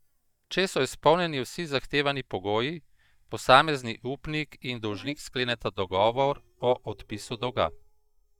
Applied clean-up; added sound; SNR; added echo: neural mask model DeepFilterNet 3.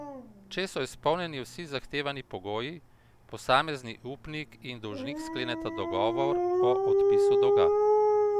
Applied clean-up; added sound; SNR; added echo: none; Dog; -5 dB; none.